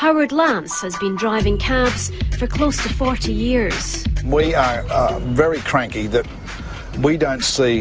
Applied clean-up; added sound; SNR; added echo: none; none; none; none.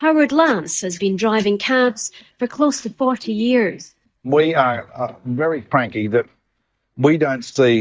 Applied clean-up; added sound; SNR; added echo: neural mask model DeepFilterNet 3.